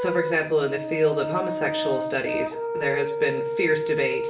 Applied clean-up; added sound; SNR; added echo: none; Brass instrument; 3 dB; reverberation time 0.7 s.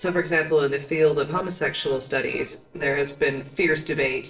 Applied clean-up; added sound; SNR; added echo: neural separator model SepFormer DNS4.